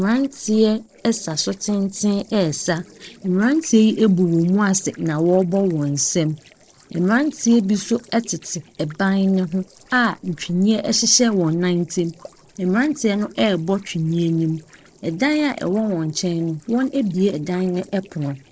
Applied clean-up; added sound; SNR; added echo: neural separator model SepFormer DNS4.